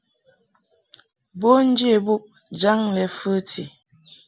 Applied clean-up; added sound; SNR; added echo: none; none; none; none.